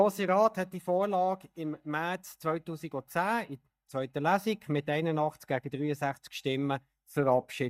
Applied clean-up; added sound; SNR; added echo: neural mask model DeepFilterNet 3.